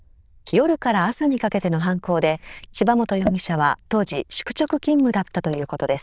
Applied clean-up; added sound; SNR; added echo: neural diffusion model UNIVERSE++.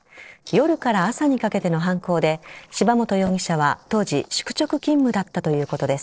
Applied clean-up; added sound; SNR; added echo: neural separator model SepFormer DNS4.